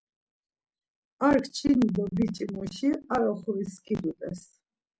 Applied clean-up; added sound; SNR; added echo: none; none; none; none.